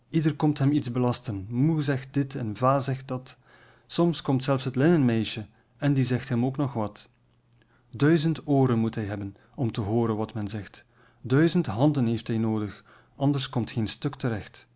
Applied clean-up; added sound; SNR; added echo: none; none; none; none.